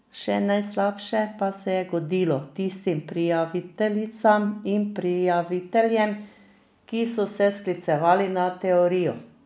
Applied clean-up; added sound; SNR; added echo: none; none; none; none.